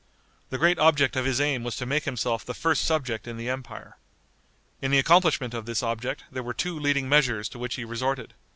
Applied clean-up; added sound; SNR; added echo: none; none; none; none.